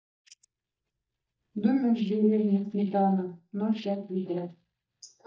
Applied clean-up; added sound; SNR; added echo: neural mask model DeepFilterNet 3.